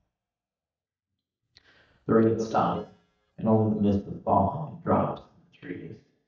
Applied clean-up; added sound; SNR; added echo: neural mask model DeepFilterNet 3.